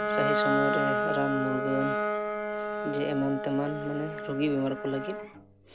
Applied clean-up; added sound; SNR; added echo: none; Bowed string instrument; -1 dB; none.